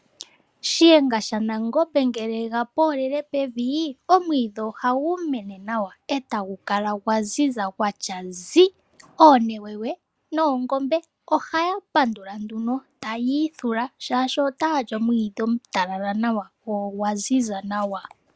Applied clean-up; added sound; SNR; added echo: none; none; none; none.